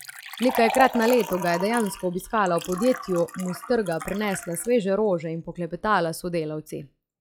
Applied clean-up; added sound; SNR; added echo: classical method log-MMSE.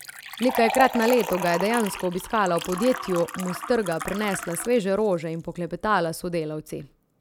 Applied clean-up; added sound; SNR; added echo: none; Liquid; 9 dB; none.